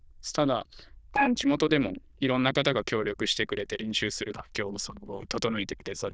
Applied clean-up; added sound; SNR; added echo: neural diffusion model UNIVERSE++.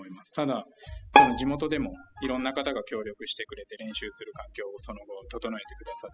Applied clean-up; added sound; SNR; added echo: classical method spectral subtraction.